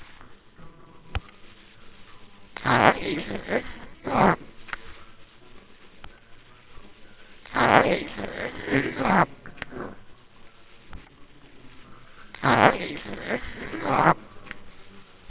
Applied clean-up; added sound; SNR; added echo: neural separator model SepFormer WHAMR!.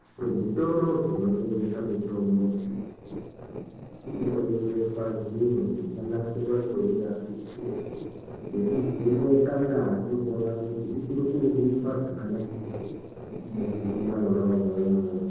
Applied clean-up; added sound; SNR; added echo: neural separator model SepFormer DNS4.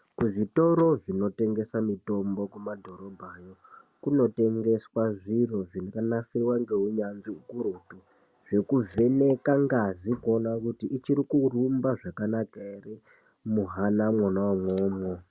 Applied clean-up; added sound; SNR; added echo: none; none; none; none.